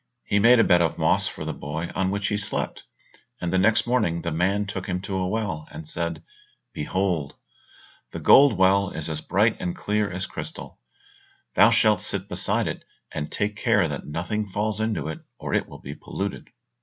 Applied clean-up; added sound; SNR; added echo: none; none; none; none.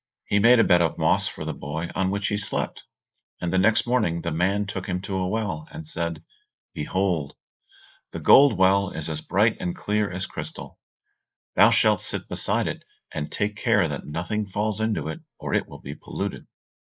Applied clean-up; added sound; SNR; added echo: neural mask model Resemble Enhance denoiser.